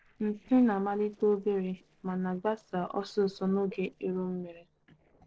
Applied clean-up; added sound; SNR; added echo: neural separator model SepFormer DNS4.